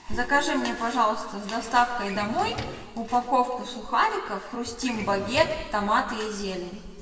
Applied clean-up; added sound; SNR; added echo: none; Drawer open or close; 12 dB; reverberation time 2.0 s.